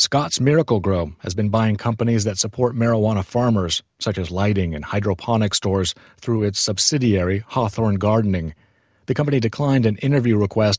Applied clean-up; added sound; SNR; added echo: none; none; none; none.